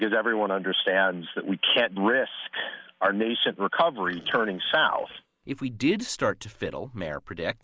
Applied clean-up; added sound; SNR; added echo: neural mask model Resemble Enhance denoiser.